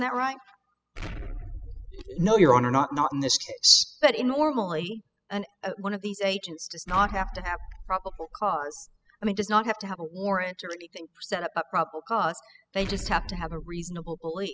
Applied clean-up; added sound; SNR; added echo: classical method spectral subtraction.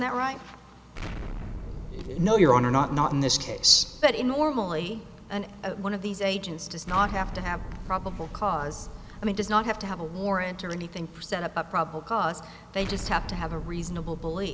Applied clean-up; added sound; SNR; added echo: none; Explosion; 12 dB; none.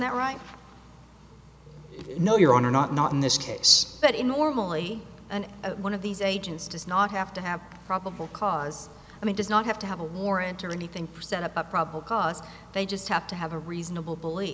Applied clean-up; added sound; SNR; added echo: none; none; none; none.